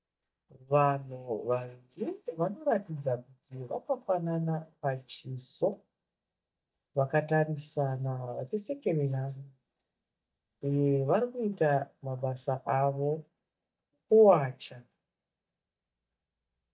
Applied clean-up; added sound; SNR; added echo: neural mask model DeepFilterNet 3.